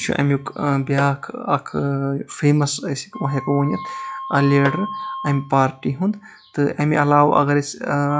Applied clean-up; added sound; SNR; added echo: classical method log-MMSE.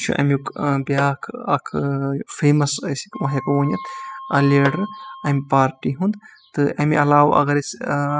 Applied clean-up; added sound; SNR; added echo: classical method spectral subtraction.